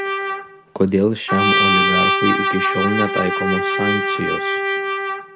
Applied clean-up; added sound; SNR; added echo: none; Trumpet; -3 dB; none.